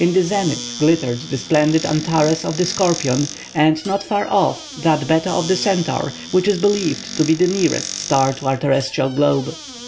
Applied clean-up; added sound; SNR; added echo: none; Squeak / Cupboard open or close; 13 dB; none.